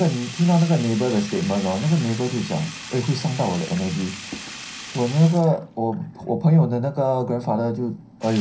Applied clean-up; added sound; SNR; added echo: none; Sink (filling or washing); 16 dB; reverberation time 0.3 s.